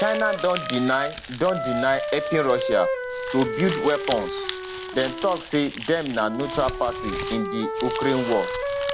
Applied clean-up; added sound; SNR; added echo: none; Crumpling, crinkling + Wind instrument, woodwind instrument; 3 dB; none.